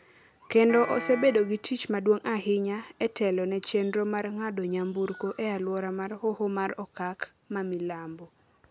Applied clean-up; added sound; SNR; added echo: none; Piano; 9 dB; none.